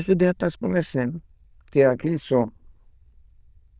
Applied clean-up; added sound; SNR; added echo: neural diffusion model UNIVERSE++.